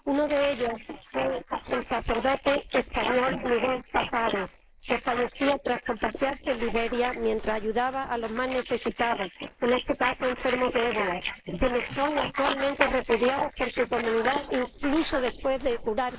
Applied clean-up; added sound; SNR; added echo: neural mask model Resemble Enhance denoiser.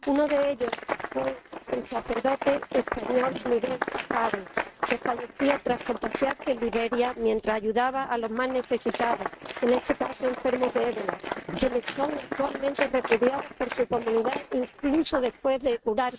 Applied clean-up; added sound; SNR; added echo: neural mask model RNNoise.